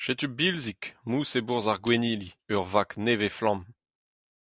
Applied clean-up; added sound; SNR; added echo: neural mask model Resemble Enhance denoiser.